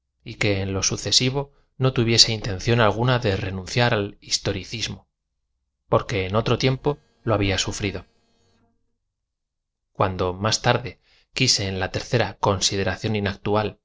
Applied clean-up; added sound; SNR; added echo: neural separator model SepFormer DNS4.